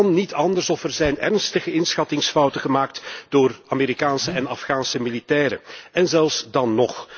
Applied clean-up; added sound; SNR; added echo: none; Liquid; 14 dB; none.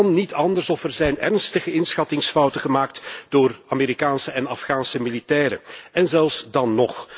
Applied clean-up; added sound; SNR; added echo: none; none; none; none.